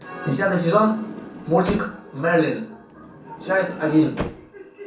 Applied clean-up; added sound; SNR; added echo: none; Sliding door; 13 dB; reverberation time 0.6 s.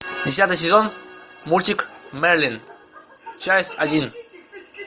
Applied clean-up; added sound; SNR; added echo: none; none; none; none.